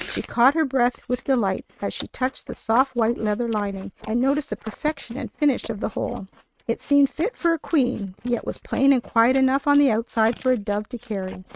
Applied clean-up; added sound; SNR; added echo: neural mask model RNNoise.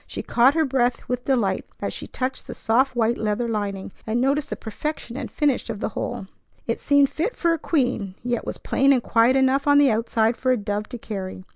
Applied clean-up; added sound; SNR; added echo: none; none; none; none.